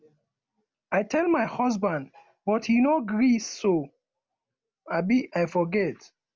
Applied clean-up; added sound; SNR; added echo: none; none; none; none.